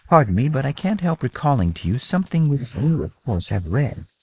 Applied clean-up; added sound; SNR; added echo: neural mask model Resemble Enhance denoiser.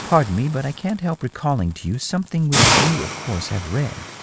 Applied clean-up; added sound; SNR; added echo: none; Hiss; 2 dB; none.